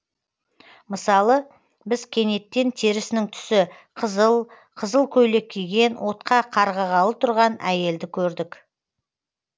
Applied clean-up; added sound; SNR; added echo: none; none; none; none.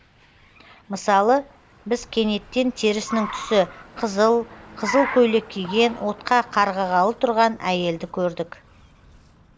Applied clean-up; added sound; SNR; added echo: none; Car; 15 dB; none.